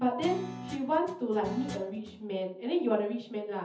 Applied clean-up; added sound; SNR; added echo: none; Guitar; 11 dB; reverberation time 0.5 s.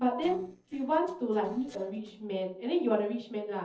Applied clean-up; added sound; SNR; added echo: neural separator model SepFormer DNS4.